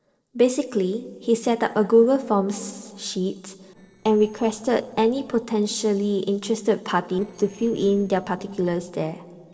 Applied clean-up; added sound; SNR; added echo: neural separator model SepFormer DNS4.